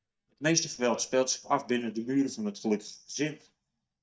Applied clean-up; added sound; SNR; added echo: neural mask model DeepFilterNet 3.